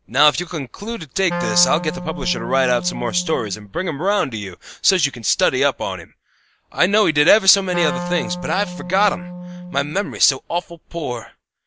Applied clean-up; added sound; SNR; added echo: none; Wind instrument, woodwind instrument; 8 dB; none.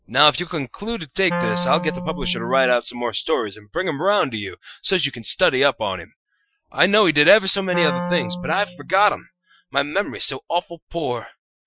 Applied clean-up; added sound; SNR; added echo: classical method Wiener filter.